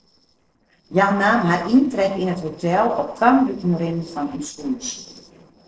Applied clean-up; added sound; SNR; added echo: neural separator model SepFormer DNS4.